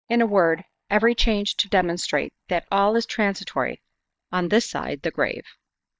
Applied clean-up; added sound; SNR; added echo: neural mask model DeepFilterNet 3.